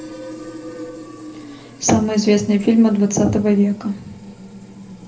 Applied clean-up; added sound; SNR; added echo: none; Fill (with liquid); 17 dB; reverberation time 0.3 s.